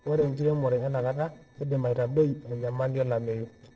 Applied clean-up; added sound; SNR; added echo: neural separator model SepFormer DNS4.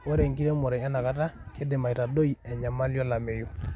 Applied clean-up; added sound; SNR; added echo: none; none; none; none.